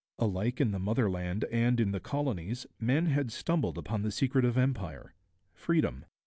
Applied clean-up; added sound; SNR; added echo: none; none; none; none.